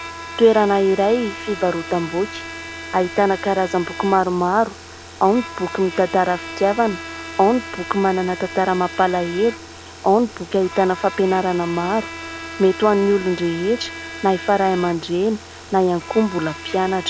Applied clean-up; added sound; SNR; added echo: none; Bowed string instrument + Car; 13 dB; none.